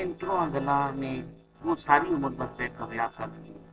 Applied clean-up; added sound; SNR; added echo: neural separator model SepFormer DNS4.